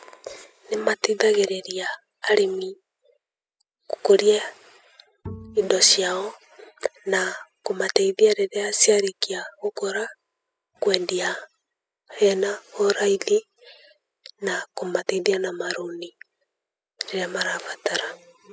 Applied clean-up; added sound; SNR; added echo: classical method spectral subtraction.